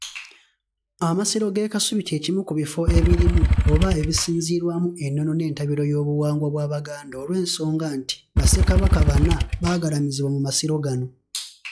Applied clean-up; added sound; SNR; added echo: classical method log-MMSE.